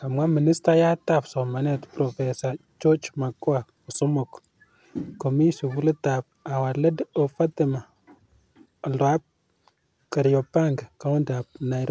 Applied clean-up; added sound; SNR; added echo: none; none; none; none.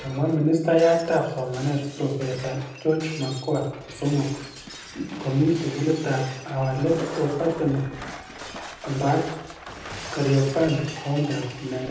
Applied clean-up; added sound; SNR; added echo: none; Shatter; 14 dB; reverberation time 0.8 s.